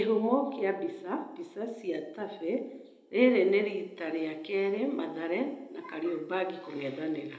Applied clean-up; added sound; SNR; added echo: none; none; none; reverberation time 0.8 s.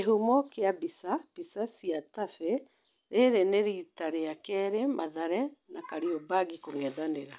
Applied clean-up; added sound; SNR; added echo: none; none; none; none.